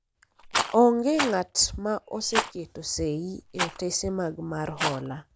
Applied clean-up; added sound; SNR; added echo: none; Rattle; 6 dB; none.